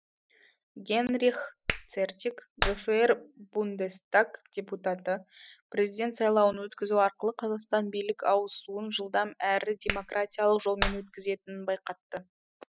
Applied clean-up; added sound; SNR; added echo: classical method spectral subtraction.